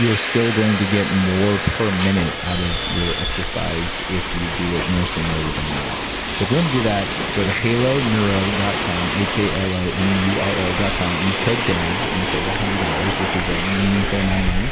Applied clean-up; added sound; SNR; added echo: none; Subway, metro, underground; 1 dB; none.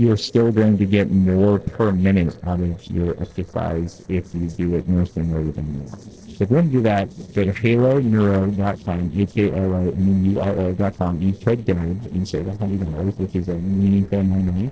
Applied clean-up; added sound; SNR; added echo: neural separator model SepFormer DNS4.